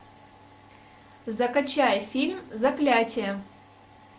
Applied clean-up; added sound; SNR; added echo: none; none; none; none.